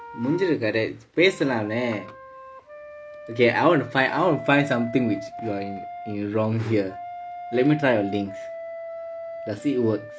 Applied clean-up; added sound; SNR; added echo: none; Wind instrument, woodwind instrument; 13 dB; none.